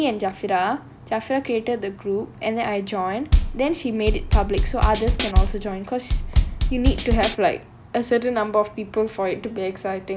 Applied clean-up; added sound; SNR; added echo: none; Bass drum / Snare drum / Drum kit; -4 dB; none.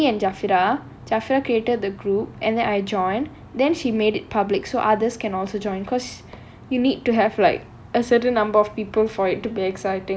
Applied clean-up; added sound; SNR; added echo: none; none; none; none.